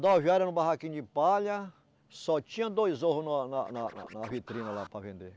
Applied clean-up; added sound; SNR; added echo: none; Scratching (performance technique); 18 dB; none.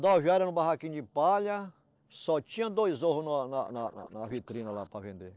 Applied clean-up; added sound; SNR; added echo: neural separator model SepFormer DNS4.